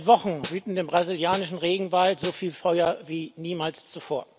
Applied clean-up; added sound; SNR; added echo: none; Snare drum; 14 dB; none.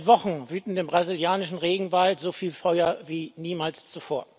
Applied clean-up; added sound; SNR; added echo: none; none; none; none.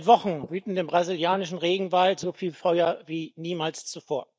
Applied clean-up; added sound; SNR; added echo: neural mask model DeepFilterNet 3.